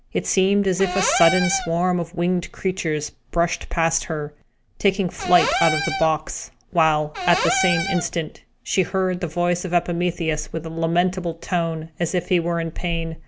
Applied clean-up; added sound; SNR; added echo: none; Cupboard open or close / Door; 3 dB; none.